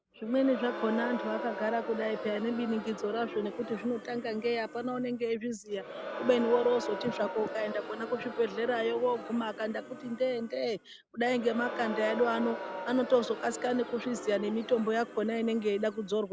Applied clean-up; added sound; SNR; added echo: none; Crowd; 9 dB; none.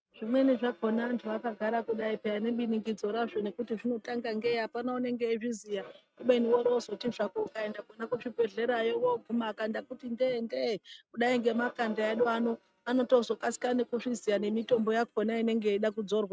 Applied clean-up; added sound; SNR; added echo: neural mask model RNNoise.